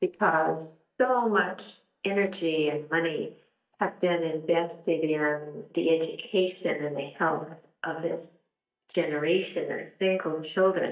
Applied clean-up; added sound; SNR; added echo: neural mask model DeepFilterNet 3.